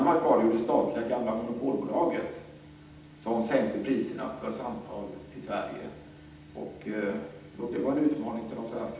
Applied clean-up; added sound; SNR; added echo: none; none; none; reverberation time 0.8 s.